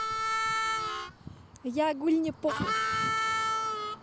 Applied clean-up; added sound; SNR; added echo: none; Harmonica; -2 dB; none.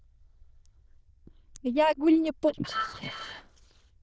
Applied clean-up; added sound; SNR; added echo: neural diffusion model UNIVERSE++.